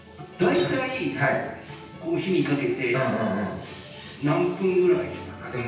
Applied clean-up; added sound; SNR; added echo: none; Shatter; 15 dB; reverberation time 0.9 s.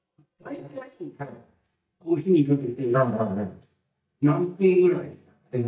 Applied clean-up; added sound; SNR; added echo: neural mask model DeepFilterNet 3.